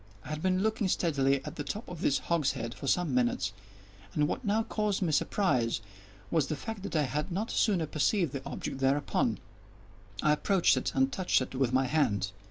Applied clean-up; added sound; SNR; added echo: none; none; none; none.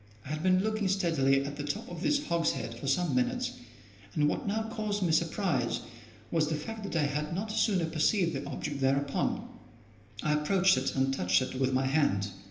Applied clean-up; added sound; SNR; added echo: none; none; none; reverberation time 0.8 s.